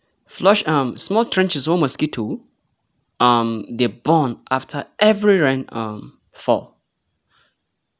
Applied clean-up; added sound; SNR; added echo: none; none; none; none.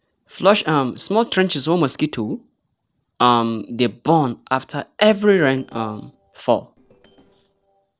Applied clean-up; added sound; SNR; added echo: neural separator model SepFormer DNS4.